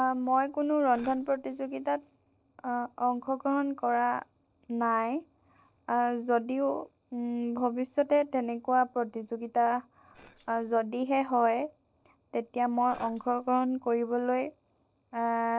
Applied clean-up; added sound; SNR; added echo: neural separator model SepFormer DNS4.